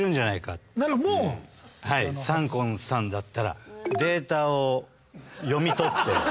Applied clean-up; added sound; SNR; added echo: none; none; none; none.